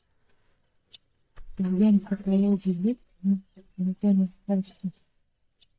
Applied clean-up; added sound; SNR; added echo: neural mask model DeepFilterNet 3.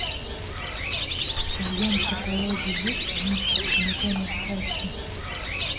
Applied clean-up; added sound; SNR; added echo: none; Bird; -4 dB; reverberation time 1.6 s.